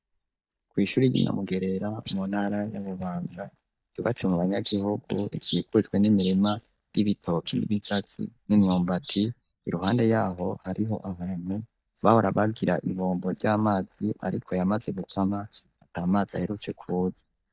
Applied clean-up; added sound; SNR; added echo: neural mask model DeepFilterNet 3.